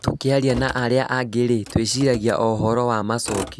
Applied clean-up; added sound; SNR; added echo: none; Motor vehicle (road); 16 dB; none.